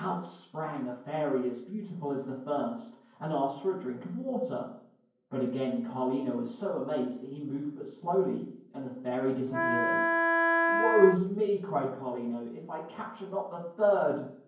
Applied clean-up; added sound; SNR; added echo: none; Wind instrument, woodwind instrument; -4 dB; reverberation time 0.9 s.